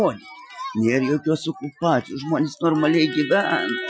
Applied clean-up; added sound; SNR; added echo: classical method Wiener filter.